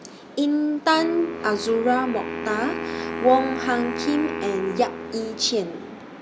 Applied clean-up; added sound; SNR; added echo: none; Wind instrument, woodwind instrument; 8 dB; none.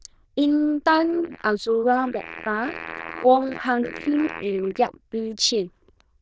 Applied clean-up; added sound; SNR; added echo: neural diffusion model UNIVERSE++.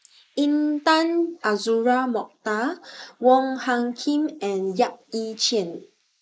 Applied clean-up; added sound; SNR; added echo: neural mask model Resemble Enhance denoiser.